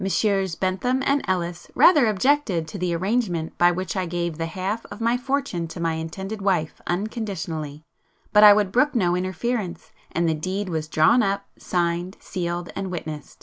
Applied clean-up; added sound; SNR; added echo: none; none; none; none.